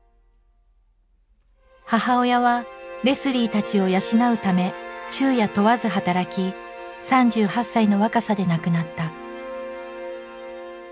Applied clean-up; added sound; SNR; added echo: none; none; none; none.